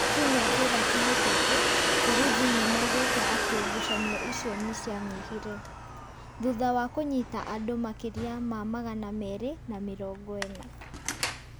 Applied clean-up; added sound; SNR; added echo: none; Domestic sounds, home sounds; -3 dB; none.